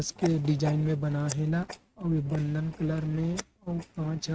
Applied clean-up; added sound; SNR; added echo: neural mask model RNNoise.